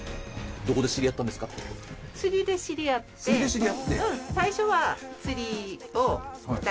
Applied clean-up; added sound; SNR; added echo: none; none; none; none.